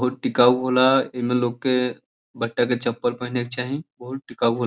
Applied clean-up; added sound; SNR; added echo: none; none; none; none.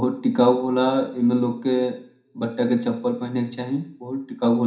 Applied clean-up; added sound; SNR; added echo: none; none; none; reverberation time 0.5 s.